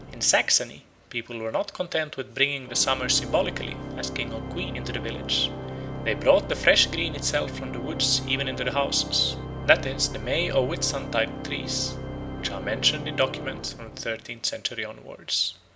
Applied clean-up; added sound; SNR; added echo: none; Organ; 8 dB; none.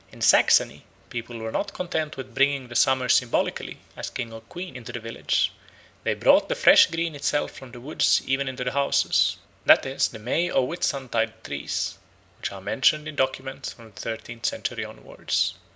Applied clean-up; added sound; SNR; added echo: none; none; none; none.